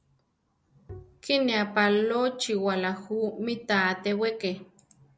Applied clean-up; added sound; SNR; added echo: none; Bowed string instrument; 19 dB; none.